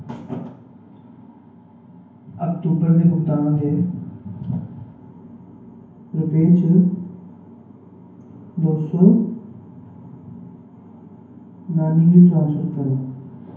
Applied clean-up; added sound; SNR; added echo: none; none; none; reverberation time 0.9 s.